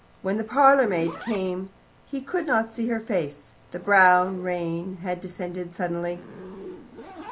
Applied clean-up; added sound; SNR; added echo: none; Zipper (clothing); 19 dB; none.